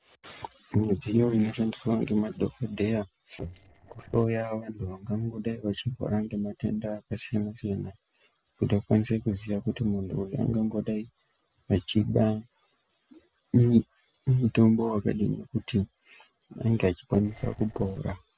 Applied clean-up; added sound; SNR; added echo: neural separator model SepFormer DNS4.